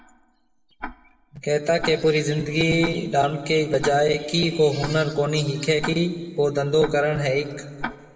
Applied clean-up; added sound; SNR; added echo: none; Tick-tock; 16 dB; reverberation time 1.4 s.